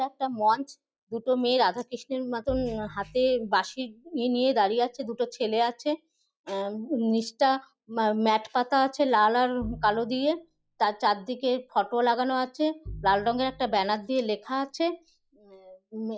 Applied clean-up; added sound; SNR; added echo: classical method log-MMSE.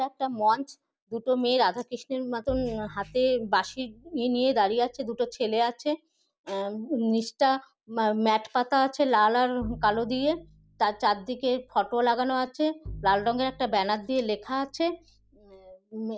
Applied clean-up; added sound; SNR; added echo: none; Bowed string instrument; 19 dB; none.